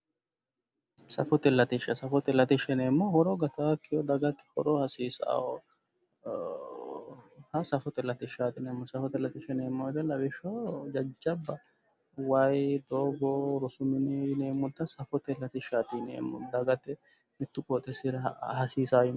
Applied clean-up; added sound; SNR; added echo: none; none; none; none.